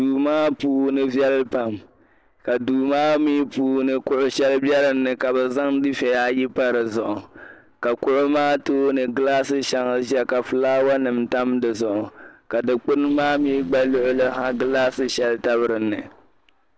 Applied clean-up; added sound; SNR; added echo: neural separator model SepFormer DNS4.